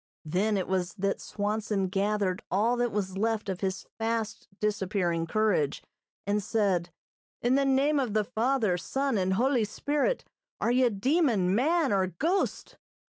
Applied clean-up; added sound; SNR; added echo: none; none; none; none.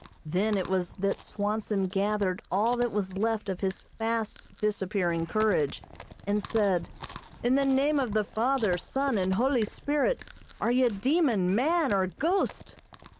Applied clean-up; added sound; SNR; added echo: none; Chewing, mastication; 18 dB; none.